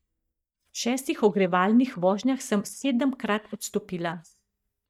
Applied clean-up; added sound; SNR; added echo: neural mask model DeepFilterNet 3.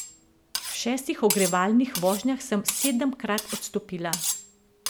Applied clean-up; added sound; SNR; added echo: none; Cutlery, silverware; 7 dB; none.